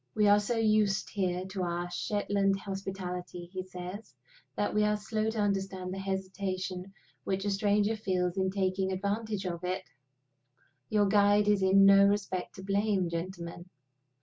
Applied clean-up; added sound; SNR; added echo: none; none; none; none.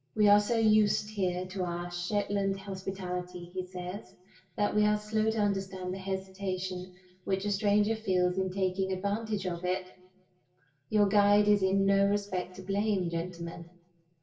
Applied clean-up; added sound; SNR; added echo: none; none; none; reverberation time 0.8 s.